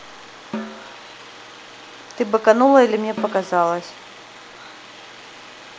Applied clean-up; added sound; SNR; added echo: none; Snare drum; 17 dB; none.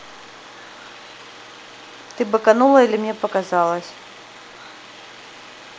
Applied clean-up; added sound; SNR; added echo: none; none; none; none.